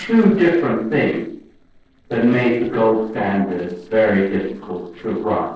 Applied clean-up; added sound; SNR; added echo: neural separator model SepFormer DNS4.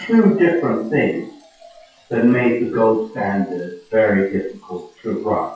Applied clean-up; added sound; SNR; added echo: classical method WPE with log-MMSE.